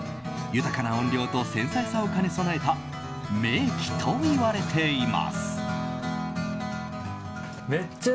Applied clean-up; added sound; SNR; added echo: none; none; none; none.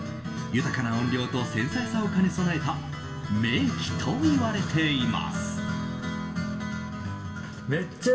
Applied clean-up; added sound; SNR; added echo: none; none; none; reverberation time 1.6 s.